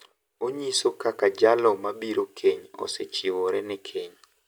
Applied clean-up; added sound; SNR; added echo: none; none; none; none.